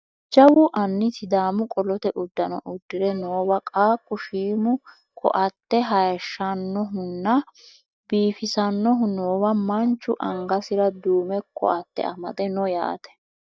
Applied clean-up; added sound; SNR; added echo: neural mask model DeepFilterNet 3.